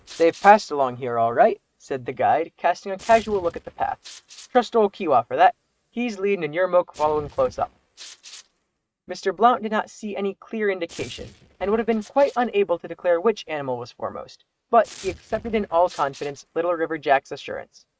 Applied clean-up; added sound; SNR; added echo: neural mask model RNNoise.